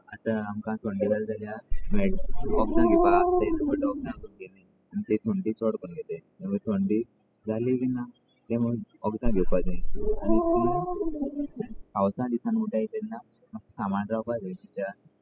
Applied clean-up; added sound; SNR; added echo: classical method spectral subtraction.